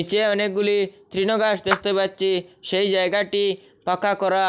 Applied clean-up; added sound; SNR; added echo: none; Clapping; 10 dB; none.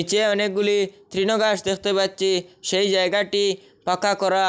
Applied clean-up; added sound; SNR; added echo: none; none; none; none.